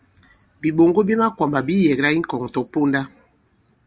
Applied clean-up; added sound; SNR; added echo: none; none; none; none.